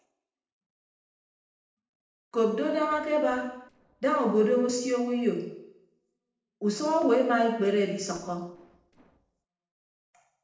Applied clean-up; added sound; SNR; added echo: neural separator model SepFormer DNS4.